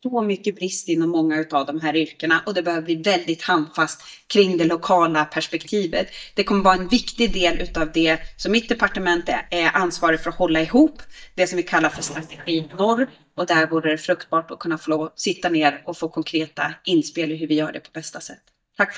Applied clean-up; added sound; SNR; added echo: neural mask model DeepFilterNet 3.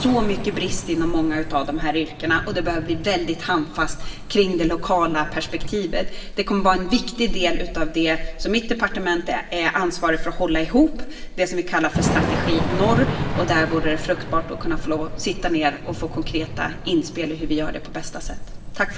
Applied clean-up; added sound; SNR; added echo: none; Thunder / Rain; 4 dB; reverberation time 2.5 s.